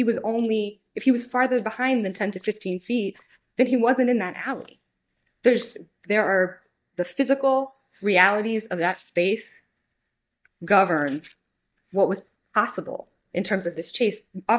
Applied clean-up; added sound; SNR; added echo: neural mask model DeepFilterNet 3.